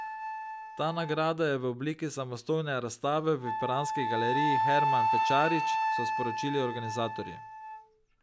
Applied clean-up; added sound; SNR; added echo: none; Wind instrument, woodwind instrument; 0 dB; none.